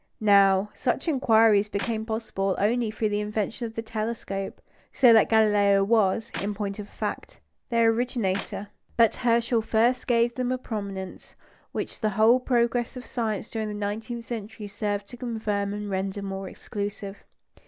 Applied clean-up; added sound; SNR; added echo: none; Clapping; 16 dB; none.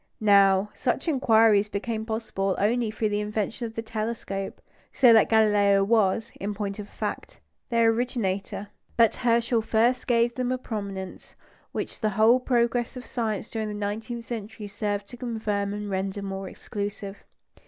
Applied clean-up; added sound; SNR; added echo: none; none; none; none.